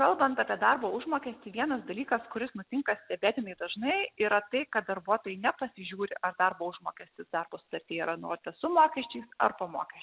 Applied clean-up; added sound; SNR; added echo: none; none; none; none.